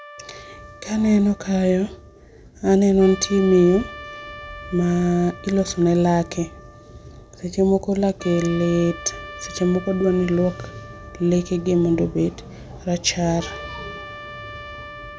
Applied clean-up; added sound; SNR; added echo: none; Trumpet; 18 dB; none.